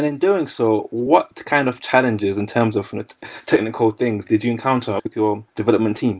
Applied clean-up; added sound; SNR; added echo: none; none; none; none.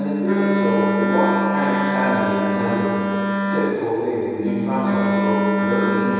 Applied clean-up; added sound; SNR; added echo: none; Wind instrument, woodwind instrument; -2 dB; reverberation time 2.2 s.